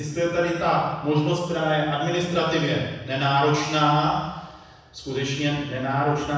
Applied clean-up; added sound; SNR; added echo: none; none; none; reverberation time 1.1 s.